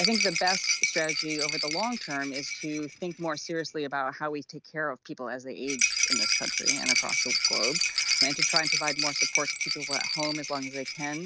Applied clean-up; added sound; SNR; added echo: none; Rattle; -4 dB; none.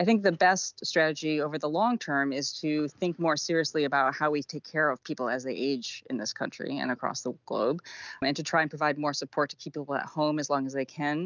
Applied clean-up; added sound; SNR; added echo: none; none; none; none.